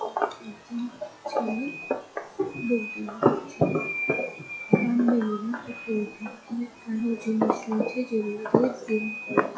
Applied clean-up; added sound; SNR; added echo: classical method log-MMSE.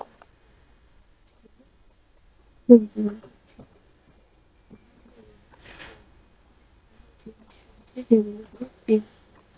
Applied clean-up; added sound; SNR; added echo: neural mask model DeepFilterNet 3.